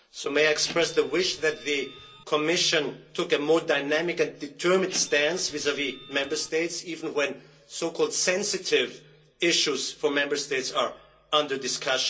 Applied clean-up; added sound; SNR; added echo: none; Printer; 17 dB; reverberation time 0.2 s.